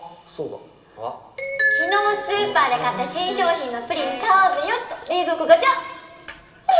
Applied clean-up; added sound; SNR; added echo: none; Raindrop / Drip; 20 dB; reverberation time 2.5 s.